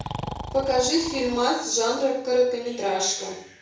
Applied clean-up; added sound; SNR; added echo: none; Breathing; 14 dB; reverberation time 0.6 s.